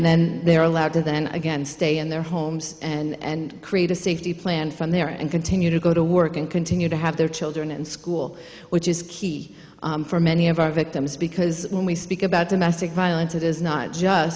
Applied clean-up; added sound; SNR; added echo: none; none; none; none.